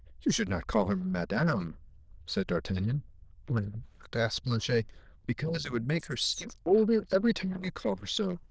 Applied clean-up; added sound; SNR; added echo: neural diffusion model UNIVERSE++.